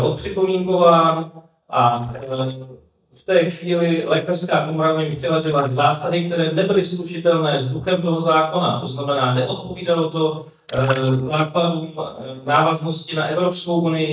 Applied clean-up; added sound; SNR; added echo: neural mask model DeepFilterNet 3.